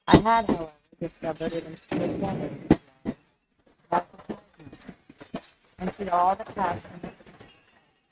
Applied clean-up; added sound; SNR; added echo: neural mask model RNNoise.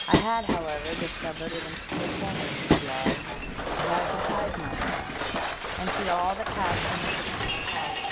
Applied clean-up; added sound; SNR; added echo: none; Shatter + Train; -4 dB; none.